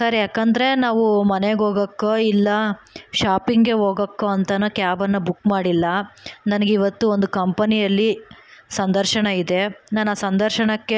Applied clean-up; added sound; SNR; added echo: none; none; none; none.